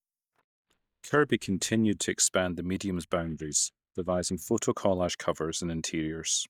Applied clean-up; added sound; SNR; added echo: neural mask model DeepFilterNet 3.